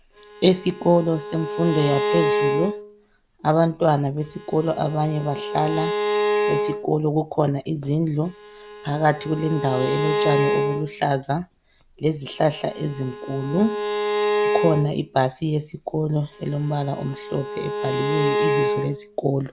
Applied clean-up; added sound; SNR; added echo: none; Bowed string instrument; 3 dB; none.